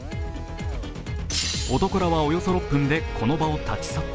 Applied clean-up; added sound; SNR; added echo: none; none; none; none.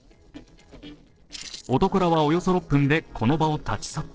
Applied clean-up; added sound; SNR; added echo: neural separator model SepFormer DNS4.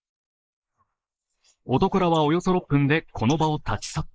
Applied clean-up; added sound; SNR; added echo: neural mask model Resemble Enhance denoiser.